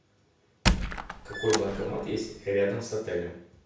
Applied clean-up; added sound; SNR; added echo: none; Squeak; 0 dB; reverberation time 0.6 s.